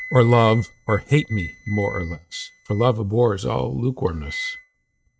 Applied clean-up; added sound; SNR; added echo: neural mask model RNNoise.